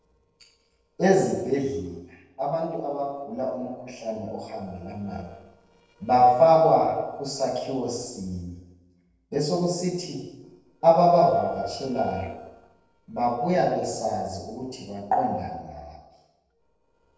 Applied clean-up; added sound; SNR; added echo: neural separator model SepFormer DNS4.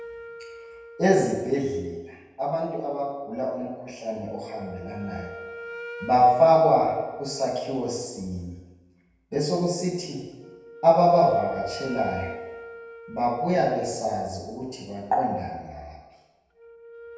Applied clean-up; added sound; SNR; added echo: none; Wind instrument, woodwind instrument; 18 dB; reverberation time 1.1 s.